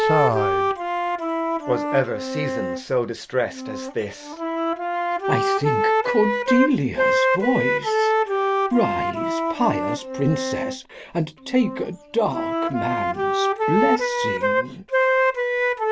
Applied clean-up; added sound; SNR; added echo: none; Wind instrument, woodwind instrument; -3 dB; none.